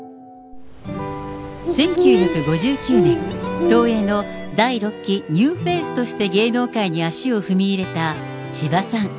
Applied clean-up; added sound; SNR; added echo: none; Bird; 2 dB; none.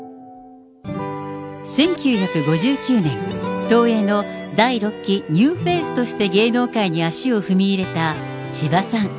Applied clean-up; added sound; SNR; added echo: none; none; none; none.